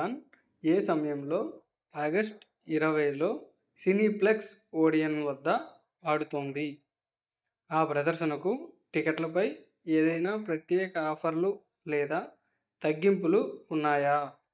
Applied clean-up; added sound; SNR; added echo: neural mask model DeepFilterNet 3.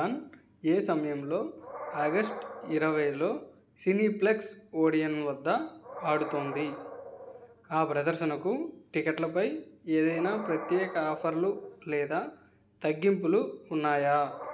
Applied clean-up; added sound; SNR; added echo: none; Animal; 15 dB; none.